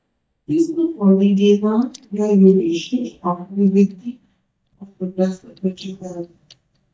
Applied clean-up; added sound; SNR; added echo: neural mask model DeepFilterNet 3.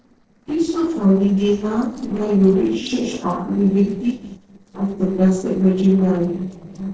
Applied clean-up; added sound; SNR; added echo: neural separator model SepFormer DNS4.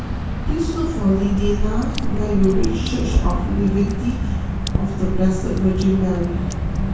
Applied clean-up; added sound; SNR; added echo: none; Drip / Water; -1 dB; reverberation time 0.6 s.